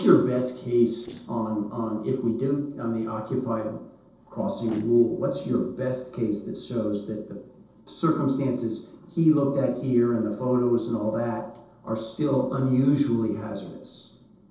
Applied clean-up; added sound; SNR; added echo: neural separator model SepFormer DNS4.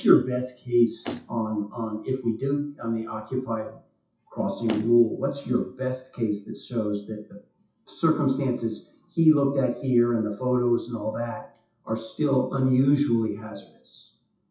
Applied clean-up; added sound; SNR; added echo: classical method WPE with log-MMSE.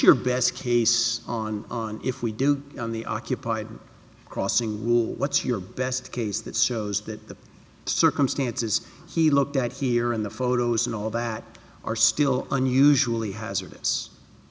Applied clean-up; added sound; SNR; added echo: none; none; none; none.